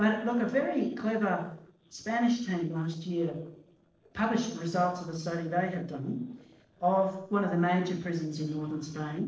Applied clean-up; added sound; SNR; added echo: neural separator model SepFormer DNS4.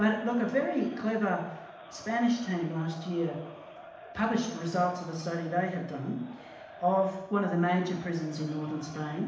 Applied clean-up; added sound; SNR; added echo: none; Crowd; 17 dB; reverberation time 0.8 s.